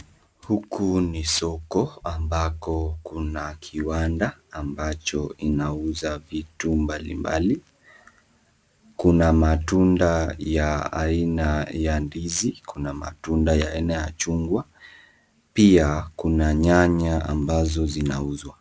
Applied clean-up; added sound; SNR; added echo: none; none; none; none.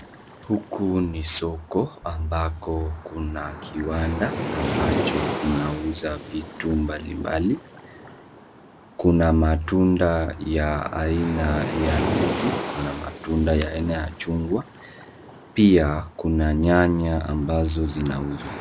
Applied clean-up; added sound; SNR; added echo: none; Waves, surf; 9 dB; none.